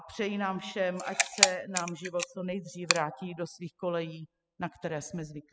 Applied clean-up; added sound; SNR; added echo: classical method spectral subtraction.